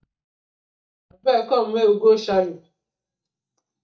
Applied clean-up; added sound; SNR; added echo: neural mask model DeepFilterNet 3.